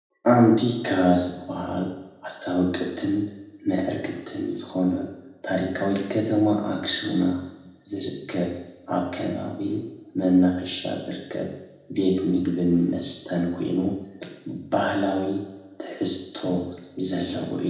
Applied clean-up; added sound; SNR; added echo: none; none; none; reverberation time 0.8 s.